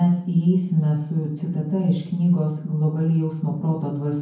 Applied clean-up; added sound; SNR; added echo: none; none; none; reverberation time 0.9 s.